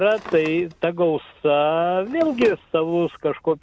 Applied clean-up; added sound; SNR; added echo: none; Drawer open or close; 18 dB; none.